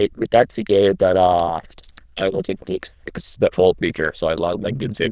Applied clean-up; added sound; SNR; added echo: neural diffusion model UNIVERSE++.